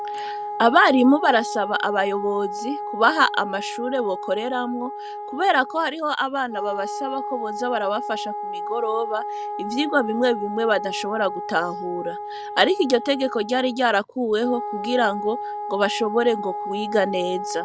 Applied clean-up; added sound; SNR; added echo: none; Wind instrument, woodwind instrument; 8 dB; none.